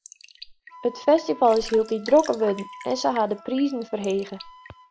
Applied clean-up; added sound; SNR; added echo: none; Wind instrument, woodwind instrument + Raindrop / Drip; 19 dB; none.